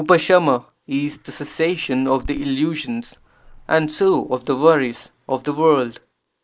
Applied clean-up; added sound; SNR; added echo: neural mask model Resemble Enhance denoiser.